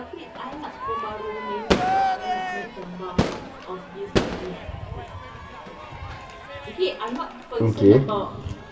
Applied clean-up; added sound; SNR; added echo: none; Crowd / Fireworks; 2 dB; reverberation time 1.2 s.